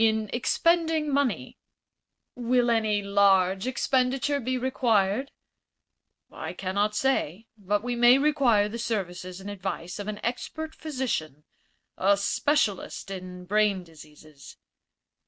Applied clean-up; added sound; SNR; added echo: none; none; none; none.